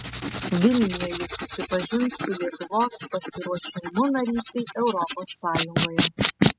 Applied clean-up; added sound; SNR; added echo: classical method spectral subtraction.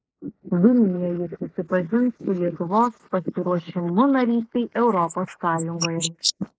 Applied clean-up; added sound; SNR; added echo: neural mask model Resemble Enhance denoiser.